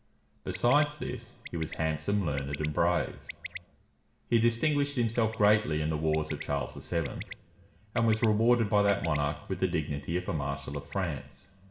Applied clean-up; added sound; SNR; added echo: none; Bird; 18 dB; reverberation time 2.0 s.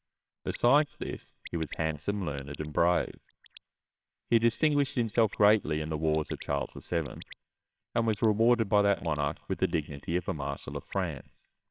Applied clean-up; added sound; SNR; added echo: neural separator model SepFormer WHAMR!.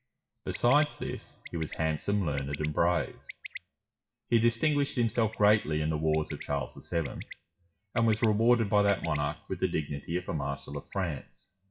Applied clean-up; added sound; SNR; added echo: classical method WPE with log-MMSE.